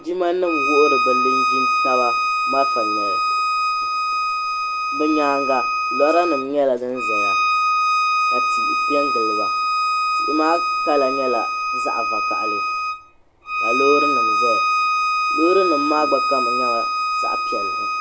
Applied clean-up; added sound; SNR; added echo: none; Bowed string instrument; -3 dB; none.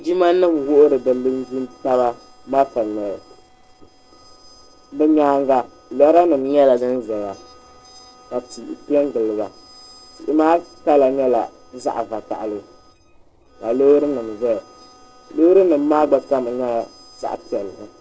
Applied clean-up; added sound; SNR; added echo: neural separator model SepFormer DNS4.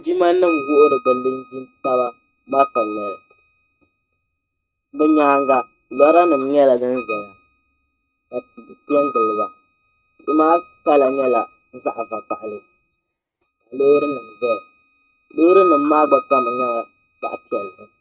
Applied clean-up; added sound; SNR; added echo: neural mask model RNNoise.